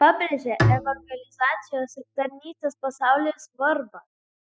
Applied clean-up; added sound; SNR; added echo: classical method spectral subtraction.